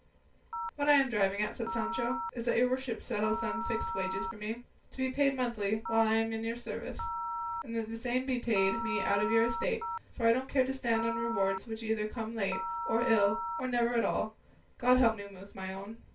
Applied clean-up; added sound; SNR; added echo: none; Telephone; 7 dB; reverberation time 0.2 s.